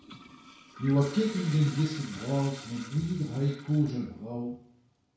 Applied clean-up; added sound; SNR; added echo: none; Toilet flush; 18 dB; reverberation time 0.6 s.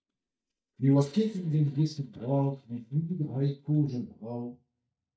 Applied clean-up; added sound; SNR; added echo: neural mask model DeepFilterNet 3.